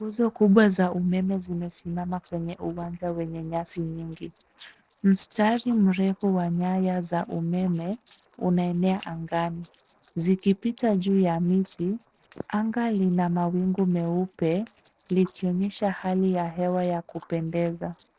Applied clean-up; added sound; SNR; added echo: neural separator model SepFormer DNS4.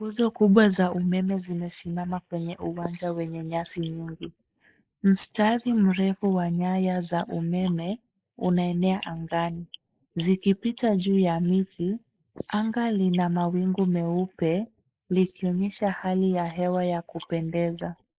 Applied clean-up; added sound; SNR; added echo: neural mask model Resemble Enhance denoiser.